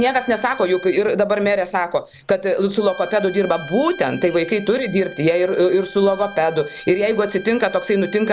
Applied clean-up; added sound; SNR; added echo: none; Bowed string instrument; 18 dB; none.